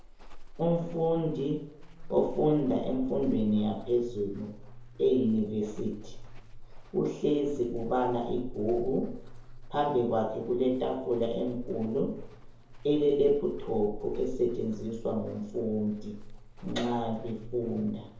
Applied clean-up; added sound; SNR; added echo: none; Walk, footsteps; 11 dB; reverberation time 2.6 s.